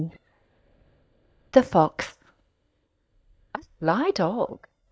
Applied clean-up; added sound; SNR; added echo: neural mask model DeepFilterNet 3.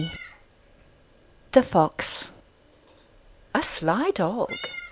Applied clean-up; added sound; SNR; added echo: none; Meow; 18 dB; none.